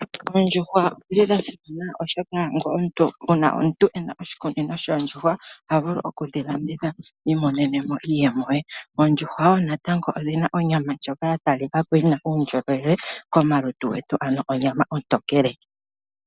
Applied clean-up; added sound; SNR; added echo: none; none; none; none.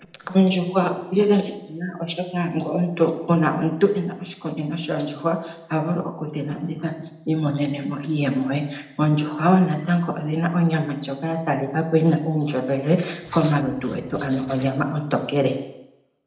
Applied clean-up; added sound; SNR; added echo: neural separator model SepFormer DNS4.